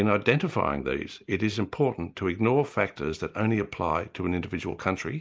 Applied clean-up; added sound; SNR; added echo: neural mask model Resemble Enhance denoiser.